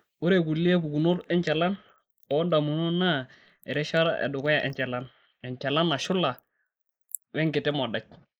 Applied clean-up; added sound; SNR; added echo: neural mask model Resemble Enhance denoiser.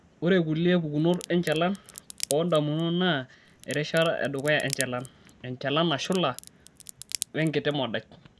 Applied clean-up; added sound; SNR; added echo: none; Crack; 12 dB; none.